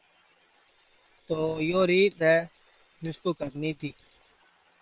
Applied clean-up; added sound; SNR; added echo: neural separator model SepFormer WHAM!.